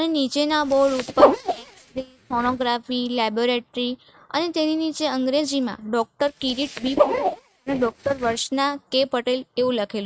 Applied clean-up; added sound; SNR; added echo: neural mask model RNNoise.